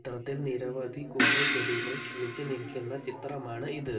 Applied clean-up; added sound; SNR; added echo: none; Crash cymbal; -5 dB; reverberation time 2.8 s.